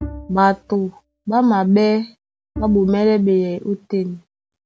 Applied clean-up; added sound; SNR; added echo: none; Bowed string instrument; 17 dB; none.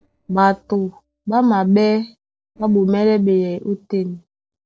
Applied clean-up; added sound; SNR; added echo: neural separator model SepFormer DNS4.